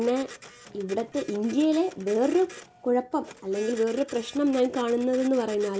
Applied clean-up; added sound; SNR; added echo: none; Printer; 19 dB; none.